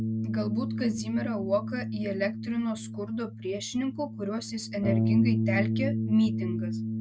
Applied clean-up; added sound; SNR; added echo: neural mask model RNNoise.